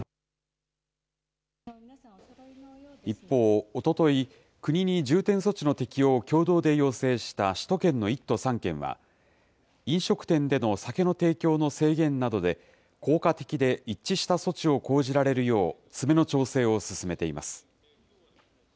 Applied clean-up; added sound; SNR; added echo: none; none; none; none.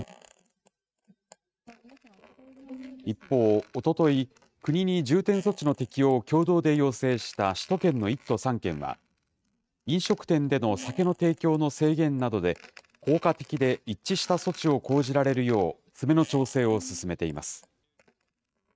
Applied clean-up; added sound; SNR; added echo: neural mask model RNNoise.